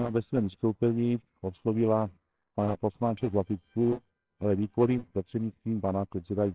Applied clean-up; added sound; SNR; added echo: neural separator model SepFormer WHAMR!.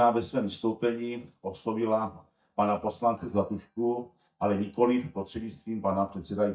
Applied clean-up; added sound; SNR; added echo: neural mask model DeepFilterNet 3.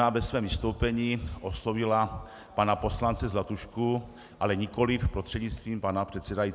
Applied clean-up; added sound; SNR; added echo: none; none; none; none.